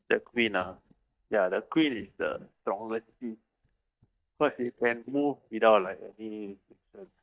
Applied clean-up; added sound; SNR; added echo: neural mask model DeepFilterNet 3.